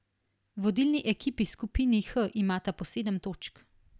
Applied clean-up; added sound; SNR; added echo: none; none; none; none.